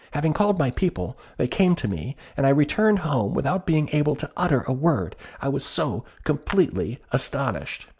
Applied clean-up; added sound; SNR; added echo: neural mask model Resemble Enhance denoiser.